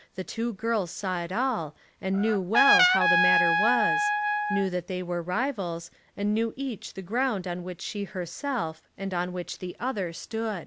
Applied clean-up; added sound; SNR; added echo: none; Trumpet; -4 dB; none.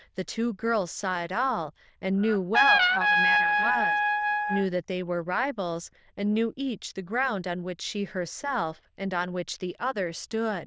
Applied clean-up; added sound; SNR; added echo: neural diffusion model UNIVERSE++.